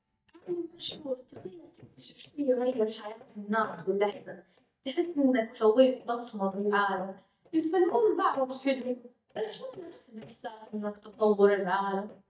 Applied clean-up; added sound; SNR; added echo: neural mask model DeepFilterNet 3.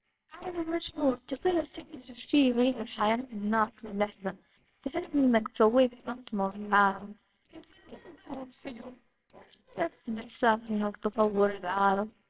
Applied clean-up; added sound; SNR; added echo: neural separator model SepFormer WHAMR!.